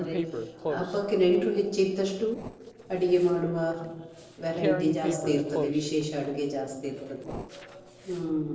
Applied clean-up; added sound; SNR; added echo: neural separator model SepFormer DNS4.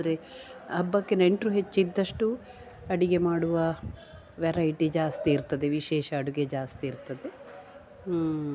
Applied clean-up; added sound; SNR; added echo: none; none; none; none.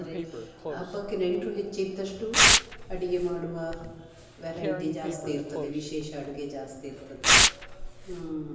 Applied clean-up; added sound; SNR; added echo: none; Tearing; -5 dB; reverberation time 1.0 s.